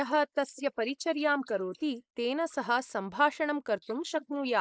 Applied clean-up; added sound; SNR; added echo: neural mask model Resemble Enhance denoiser.